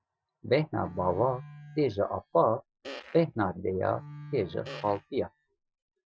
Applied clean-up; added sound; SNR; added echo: classical method Wiener filter.